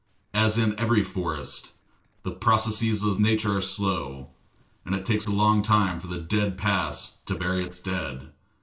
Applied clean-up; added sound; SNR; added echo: neural separator model SepFormer DNS4.